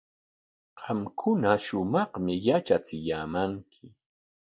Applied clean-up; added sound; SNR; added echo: none; none; none; none.